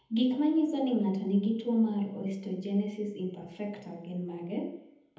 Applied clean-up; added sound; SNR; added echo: none; none; none; reverberation time 1.0 s.